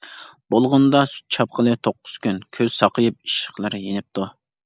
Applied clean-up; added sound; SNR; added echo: none; none; none; none.